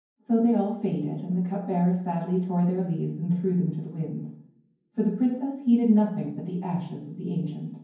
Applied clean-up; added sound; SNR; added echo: none; none; none; reverberation time 0.9 s.